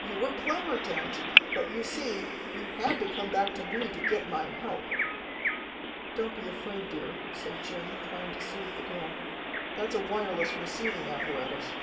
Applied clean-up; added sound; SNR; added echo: none; Bird vocalization, bird call, bird song; -2 dB; reverberation time 2.7 s.